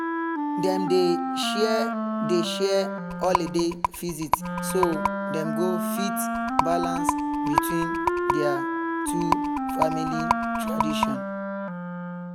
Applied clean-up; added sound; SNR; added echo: none; Rattle + Wind instrument, woodwind instrument; -3 dB; none.